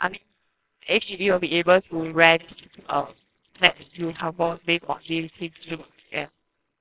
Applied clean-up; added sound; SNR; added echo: neural separator model SepFormer WHAMR!.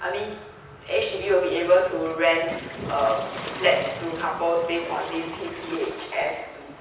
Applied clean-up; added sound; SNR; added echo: none; Waves, surf; 13 dB; reverberation time 0.9 s.